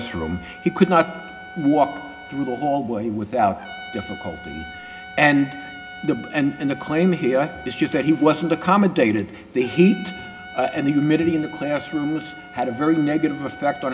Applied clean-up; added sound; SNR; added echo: none; Trumpet; 17 dB; reverberation time 0.3 s.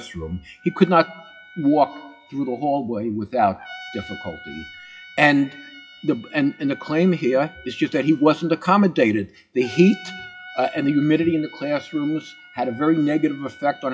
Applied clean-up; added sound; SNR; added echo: classical method WPE with log-MMSE.